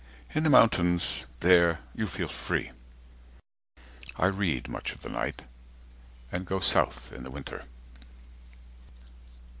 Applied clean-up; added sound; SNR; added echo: none; none; none; none.